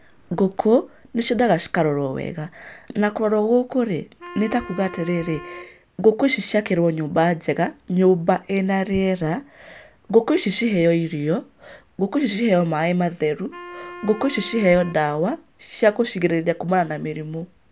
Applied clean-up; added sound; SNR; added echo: none; Wind instrument, woodwind instrument; 18 dB; none.